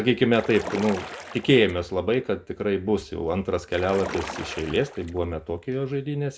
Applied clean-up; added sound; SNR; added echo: none; Splash, splatter; 12 dB; none.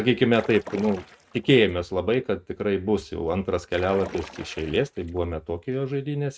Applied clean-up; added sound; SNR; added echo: neural mask model RNNoise.